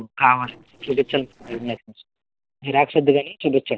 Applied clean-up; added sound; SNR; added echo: neural separator model SepFormer DNS4.